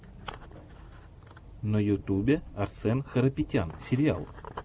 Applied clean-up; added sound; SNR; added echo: none; none; none; none.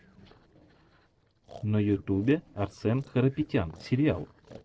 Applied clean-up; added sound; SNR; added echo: neural separator model SepFormer DNS4.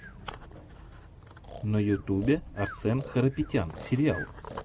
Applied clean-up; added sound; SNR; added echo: none; Breathing; 17 dB; none.